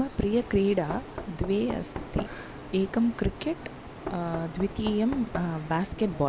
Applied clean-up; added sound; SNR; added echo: none; Knock; 14 dB; none.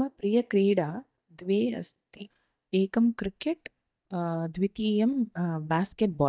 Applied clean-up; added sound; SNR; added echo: neural mask model DeepFilterNet 3.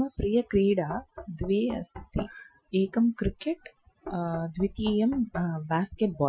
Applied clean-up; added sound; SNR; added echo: classical method Wiener filter.